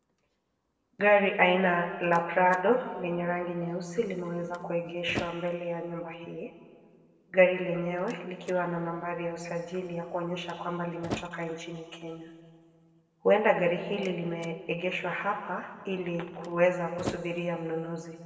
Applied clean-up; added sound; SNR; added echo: none; Slam; 18 dB; reverberation time 1.8 s.